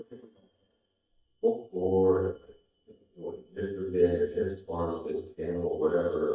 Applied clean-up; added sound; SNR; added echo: neural mask model DeepFilterNet 3.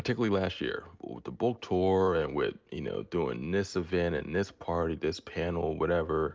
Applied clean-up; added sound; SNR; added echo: none; none; none; none.